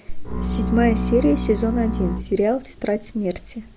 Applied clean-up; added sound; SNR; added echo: none; Bowed string instrument; 3 dB; none.